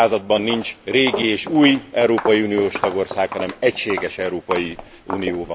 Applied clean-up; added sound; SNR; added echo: none; Walk, footsteps; 11 dB; none.